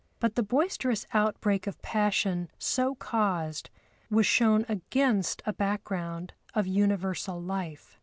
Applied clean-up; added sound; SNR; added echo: none; none; none; none.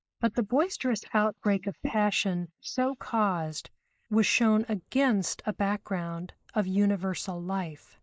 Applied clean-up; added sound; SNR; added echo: neural mask model Resemble Enhance denoiser.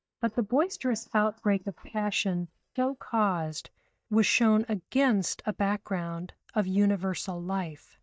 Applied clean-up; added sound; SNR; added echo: neural mask model DeepFilterNet 3.